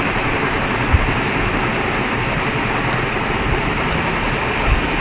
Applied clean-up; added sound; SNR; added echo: none; none; none; none.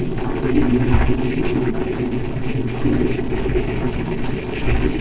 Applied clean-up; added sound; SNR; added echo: neural separator model SepFormer DNS4.